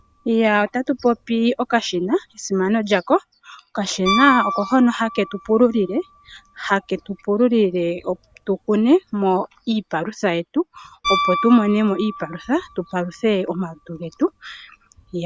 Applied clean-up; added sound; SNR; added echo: none; Piano; 11 dB; none.